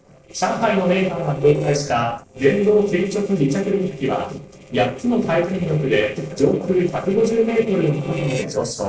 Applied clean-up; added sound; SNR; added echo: neural separator model SepFormer DNS4.